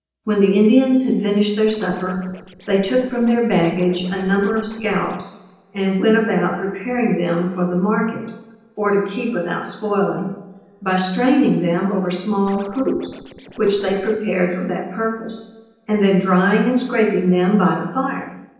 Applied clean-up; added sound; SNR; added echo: neural separator model SepFormer DNS4.